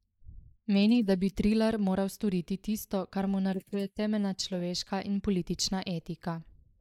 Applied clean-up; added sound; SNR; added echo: neural mask model Resemble Enhance denoiser.